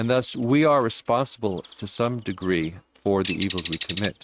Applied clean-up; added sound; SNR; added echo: neural mask model RNNoise.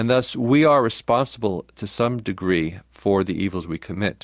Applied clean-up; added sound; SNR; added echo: none; none; none; none.